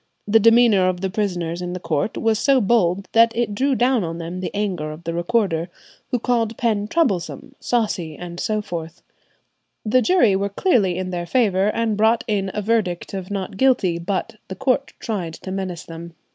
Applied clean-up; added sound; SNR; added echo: none; none; none; none.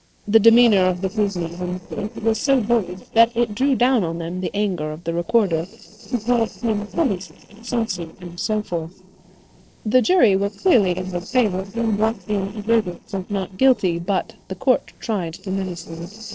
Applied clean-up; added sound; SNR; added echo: neural separator model SepFormer DNS4.